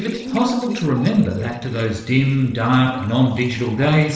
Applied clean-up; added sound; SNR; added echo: neural separator model SepFormer DNS4.